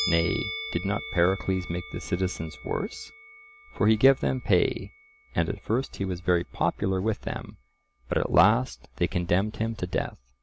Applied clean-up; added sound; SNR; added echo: none; Musical instrument; 15 dB; none.